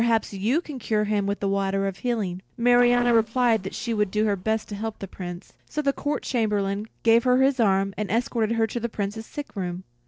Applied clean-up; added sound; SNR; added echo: neural separator model SepFormer DNS4.